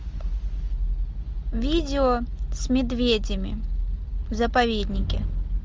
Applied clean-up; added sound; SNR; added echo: none; none; none; none.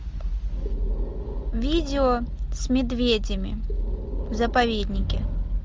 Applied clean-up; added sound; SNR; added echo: none; Breathing; 17 dB; none.